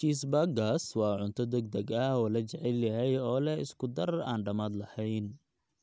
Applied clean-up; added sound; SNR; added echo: none; none; none; none.